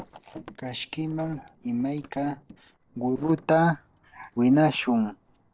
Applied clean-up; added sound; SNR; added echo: neural separator model SepFormer DNS4.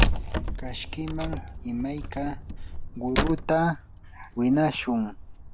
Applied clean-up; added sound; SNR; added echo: none; Wood; 1 dB; none.